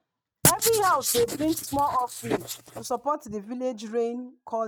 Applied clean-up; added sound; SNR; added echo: neural mask model RNNoise.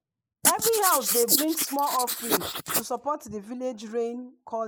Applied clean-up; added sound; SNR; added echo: neural mask model Resemble Enhance denoiser.